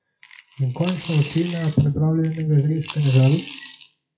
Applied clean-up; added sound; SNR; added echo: classical method WPE with log-MMSE.